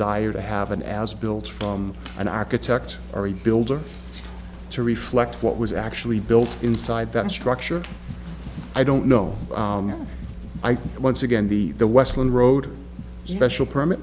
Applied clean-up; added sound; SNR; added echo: none; none; none; none.